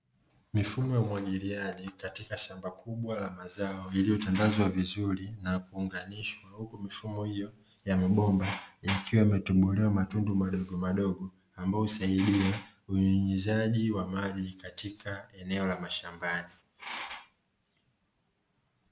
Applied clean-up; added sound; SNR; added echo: none; none; none; none.